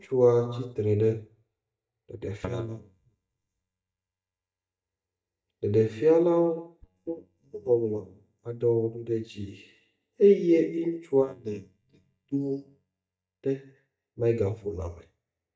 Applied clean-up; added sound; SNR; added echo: neural mask model DeepFilterNet 3.